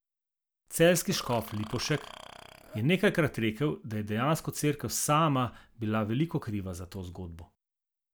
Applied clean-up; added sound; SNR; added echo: none; Burping, eructation; 16 dB; none.